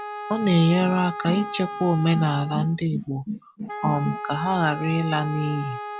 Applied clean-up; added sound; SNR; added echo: none; Wind instrument, woodwind instrument; 11 dB; none.